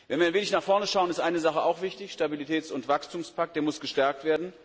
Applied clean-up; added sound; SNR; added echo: none; none; none; none.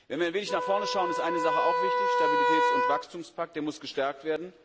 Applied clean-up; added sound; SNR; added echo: none; Wind instrument, woodwind instrument; -3 dB; none.